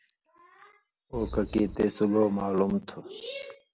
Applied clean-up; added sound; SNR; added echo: none; Wild animals; 3 dB; none.